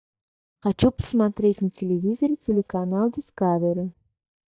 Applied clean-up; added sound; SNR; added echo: neural mask model DeepFilterNet 3.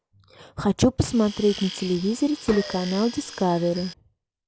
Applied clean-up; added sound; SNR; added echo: none; Tools + Gunshot, gunfire; 13 dB; none.